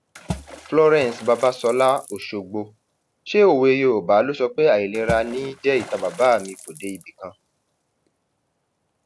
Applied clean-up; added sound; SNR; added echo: none; Water / Splash, splatter; 18 dB; none.